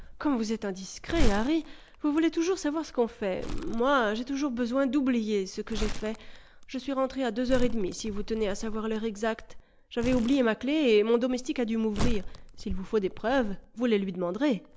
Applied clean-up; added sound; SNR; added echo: none; Crumpling, crinkling; 6 dB; none.